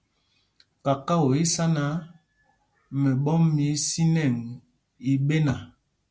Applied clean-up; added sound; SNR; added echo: none; none; none; none.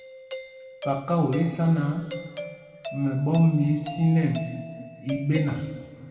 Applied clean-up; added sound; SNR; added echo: none; Doorbell; 13 dB; reverberation time 2.0 s.